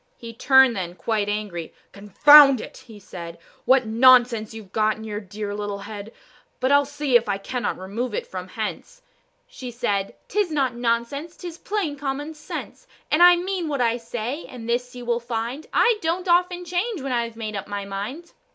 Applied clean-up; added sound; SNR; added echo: none; none; none; none.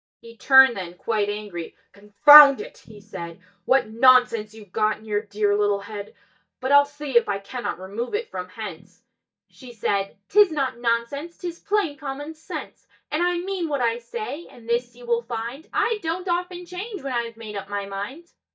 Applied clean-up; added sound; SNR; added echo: neural mask model DeepFilterNet 3.